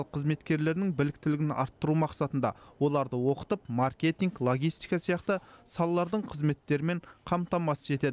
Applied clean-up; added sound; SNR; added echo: none; none; none; none.